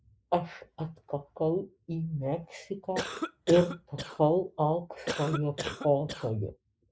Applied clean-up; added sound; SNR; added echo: neural mask model Resemble Enhance denoiser.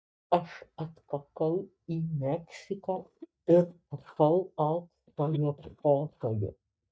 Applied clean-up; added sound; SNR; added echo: neural mask model DeepFilterNet 3.